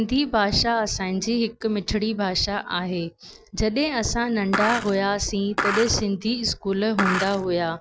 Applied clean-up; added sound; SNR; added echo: none; Skateboard; 3 dB; none.